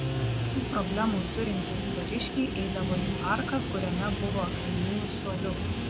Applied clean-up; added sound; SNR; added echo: none; Guitar; -1 dB; reverberation time 0.9 s.